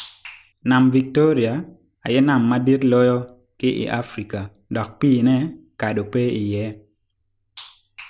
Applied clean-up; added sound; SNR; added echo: none; none; none; none.